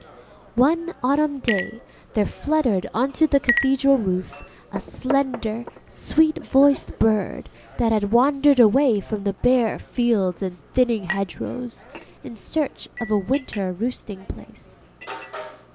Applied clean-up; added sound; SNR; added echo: none; Chink, clink; 12 dB; none.